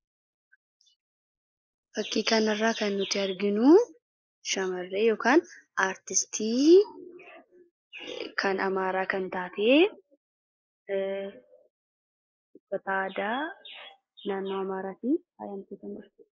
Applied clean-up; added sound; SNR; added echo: neural mask model Resemble Enhance denoiser.